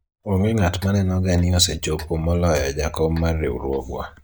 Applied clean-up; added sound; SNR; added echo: neural mask model DeepFilterNet 3.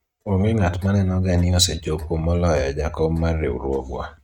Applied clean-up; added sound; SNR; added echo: neural mask model RNNoise.